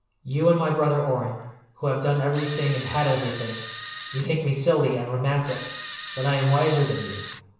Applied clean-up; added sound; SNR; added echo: none; Camera; 6 dB; reverberation time 0.8 s.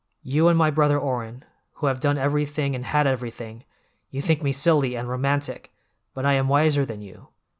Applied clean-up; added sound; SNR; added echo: none; none; none; none.